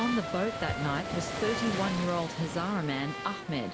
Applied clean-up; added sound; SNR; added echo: none; Waves, surf + Trumpet; 4 dB; none.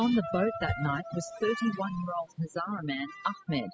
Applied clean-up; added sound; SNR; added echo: classical method spectral subtraction.